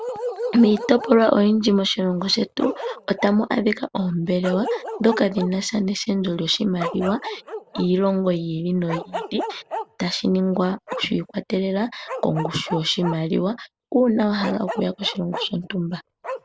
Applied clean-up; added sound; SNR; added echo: none; Bark; 12 dB; none.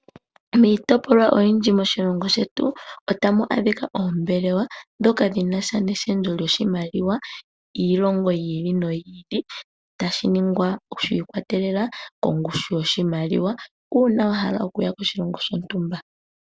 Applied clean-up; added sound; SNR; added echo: none; none; none; none.